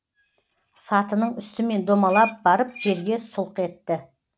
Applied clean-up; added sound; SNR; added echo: none; Squeak; 14 dB; none.